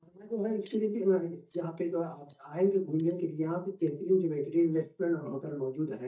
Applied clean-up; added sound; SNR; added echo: neural mask model DeepFilterNet 3.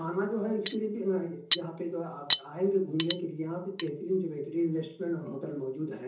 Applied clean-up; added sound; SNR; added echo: none; Cutlery, silverware; 2 dB; reverberation time 0.6 s.